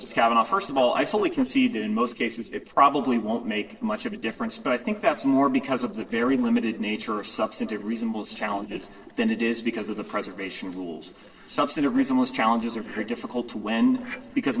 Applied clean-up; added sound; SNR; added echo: neural separator model SepFormer DNS4.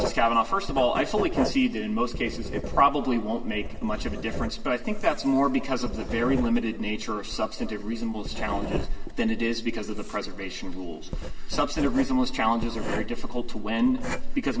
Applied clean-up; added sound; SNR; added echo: none; Writing; 3 dB; reverberation time 2.7 s.